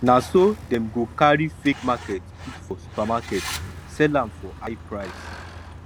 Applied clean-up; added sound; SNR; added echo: none; Truck; 13 dB; none.